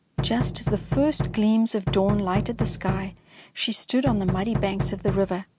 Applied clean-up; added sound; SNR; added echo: none; Knock; 3 dB; none.